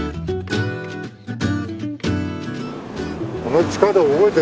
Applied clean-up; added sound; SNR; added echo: none; none; none; none.